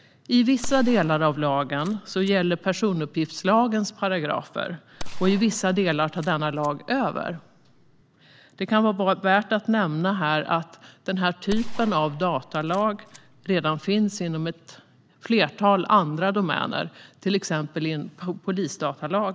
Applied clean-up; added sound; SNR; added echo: none; Gunshot, gunfire; 11 dB; none.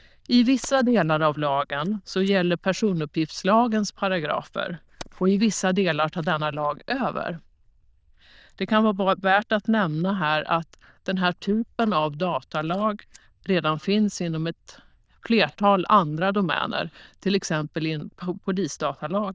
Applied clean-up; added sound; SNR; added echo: neural diffusion model UNIVERSE++.